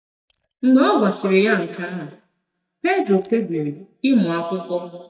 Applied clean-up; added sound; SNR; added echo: neural mask model DeepFilterNet 3.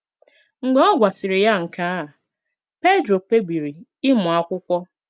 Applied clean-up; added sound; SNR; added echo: none; none; none; none.